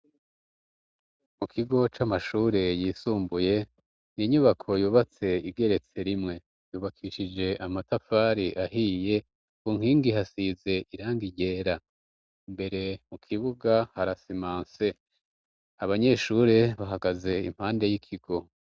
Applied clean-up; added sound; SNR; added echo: none; none; none; none.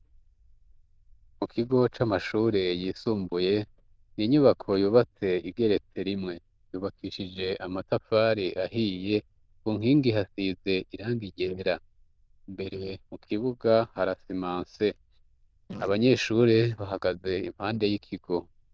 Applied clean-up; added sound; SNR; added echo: neural diffusion model UNIVERSE++.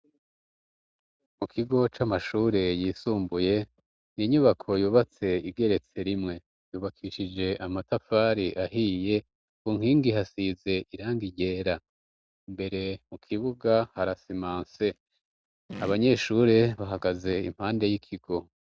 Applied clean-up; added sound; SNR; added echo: none; Fart; 17 dB; none.